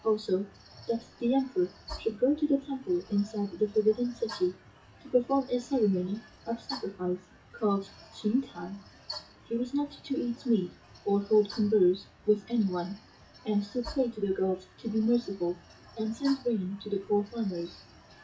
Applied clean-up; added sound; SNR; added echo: classical method WPE with log-MMSE.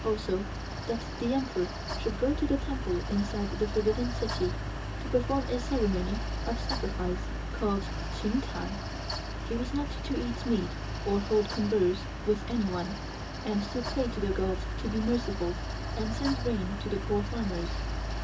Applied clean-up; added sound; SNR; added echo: none; Mechanical fan; 2 dB; reverberation time 0.2 s.